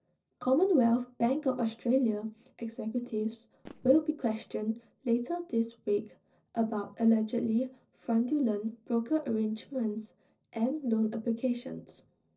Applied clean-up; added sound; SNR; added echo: neural separator model SepFormer DNS4.